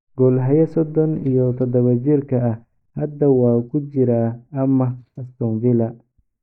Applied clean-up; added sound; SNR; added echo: neural mask model DeepFilterNet 3.